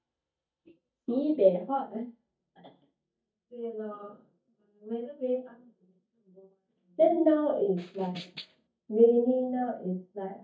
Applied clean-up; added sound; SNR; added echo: neural mask model DeepFilterNet 3.